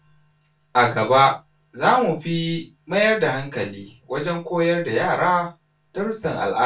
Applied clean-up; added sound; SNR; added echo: none; none; none; reverberation time 0.2 s.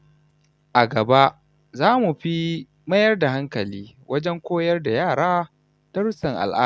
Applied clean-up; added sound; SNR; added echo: none; none; none; none.